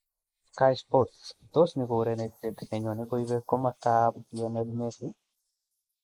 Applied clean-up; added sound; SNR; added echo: neural mask model Resemble Enhance denoiser.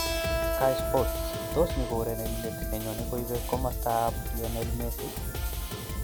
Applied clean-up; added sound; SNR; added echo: none; Drum kit + Keyboard (musical); -1 dB; none.